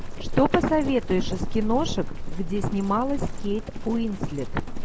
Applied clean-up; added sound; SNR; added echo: none; Livestock, farm animals, working animals; 3 dB; none.